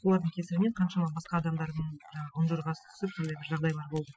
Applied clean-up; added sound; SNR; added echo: classical method spectral subtraction.